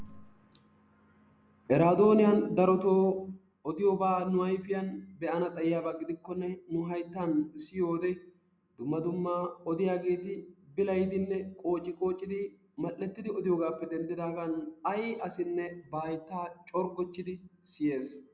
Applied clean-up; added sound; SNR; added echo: none; none; none; none.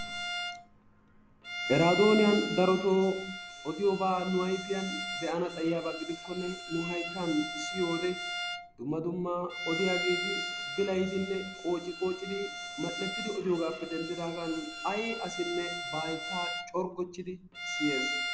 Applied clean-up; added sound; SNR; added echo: none; Bowed string instrument; 6 dB; none.